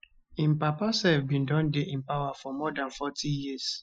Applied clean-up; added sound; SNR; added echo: classical method Wiener filter.